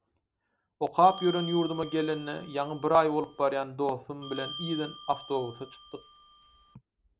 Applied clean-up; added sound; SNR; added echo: none; Bell; 14 dB; none.